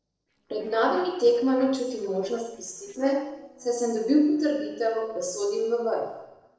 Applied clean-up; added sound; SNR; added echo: neural separator model SepFormer DNS4.